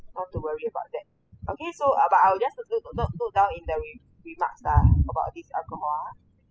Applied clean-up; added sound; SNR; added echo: classical method spectral subtraction.